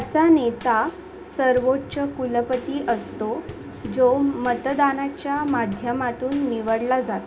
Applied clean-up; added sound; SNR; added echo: none; Bass drum / Snare drum / Drum kit; 20 dB; reverberation time 0.3 s.